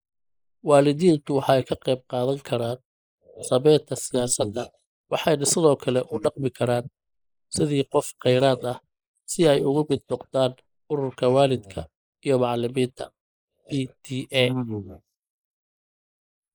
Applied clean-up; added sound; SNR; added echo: neural mask model Resemble Enhance denoiser.